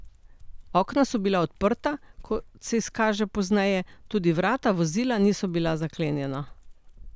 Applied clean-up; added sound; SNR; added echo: none; Dog; 18 dB; none.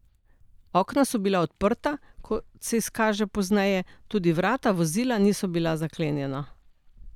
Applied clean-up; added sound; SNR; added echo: neural mask model DeepFilterNet 3.